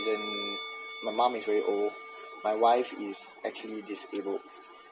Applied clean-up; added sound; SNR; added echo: none; Musical instrument; 11 dB; none.